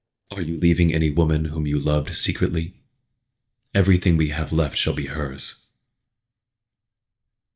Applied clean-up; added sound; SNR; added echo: neural mask model DeepFilterNet 3.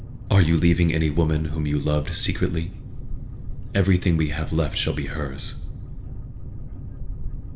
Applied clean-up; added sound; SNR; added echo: none; Boat, Water vehicle; 7 dB; reverberation time 0.7 s.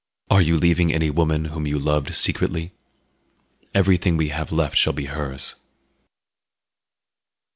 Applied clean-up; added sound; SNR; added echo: none; none; none; none.